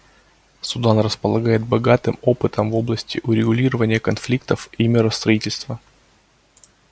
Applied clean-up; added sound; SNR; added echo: none; none; none; none.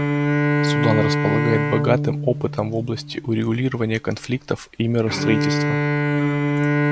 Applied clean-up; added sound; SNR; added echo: none; Bowed string instrument; -2 dB; none.